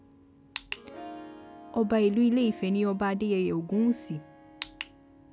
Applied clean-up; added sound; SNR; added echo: none; Harp; 19 dB; none.